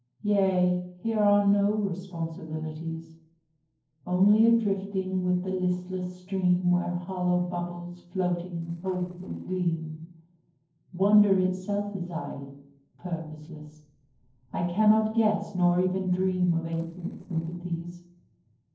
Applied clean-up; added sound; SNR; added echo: neural separator model SepFormer DNS4.